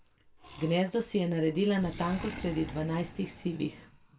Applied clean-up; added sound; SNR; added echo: none; Animal; 15 dB; reverberation time 0.2 s.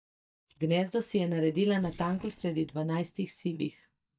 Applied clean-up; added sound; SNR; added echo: neural mask model DeepFilterNet 3.